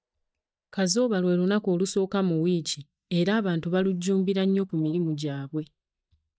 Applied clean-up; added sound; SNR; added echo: neural mask model DeepFilterNet 3.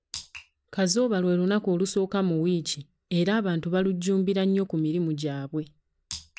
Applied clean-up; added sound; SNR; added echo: none; none; none; none.